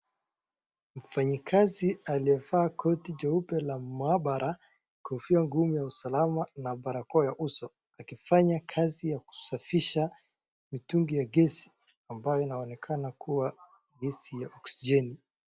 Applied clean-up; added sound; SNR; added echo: none; none; none; none.